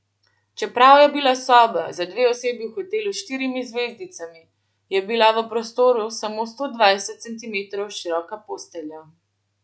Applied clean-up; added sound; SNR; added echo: none; none; none; none.